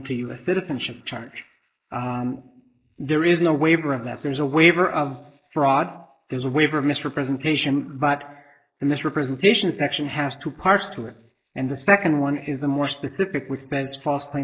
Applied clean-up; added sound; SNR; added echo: neural mask model Resemble Enhance denoiser.